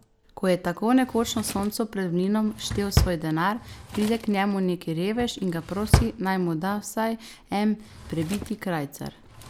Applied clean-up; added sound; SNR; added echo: none; Drawer open or close; 6 dB; none.